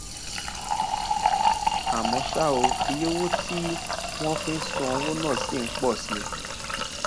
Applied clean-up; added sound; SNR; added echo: none; Fill (with liquid); -3 dB; none.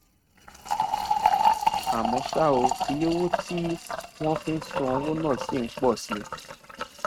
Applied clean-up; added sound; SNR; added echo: neural mask model RNNoise.